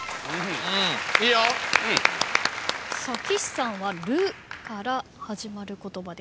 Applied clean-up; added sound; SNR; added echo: none; none; none; none.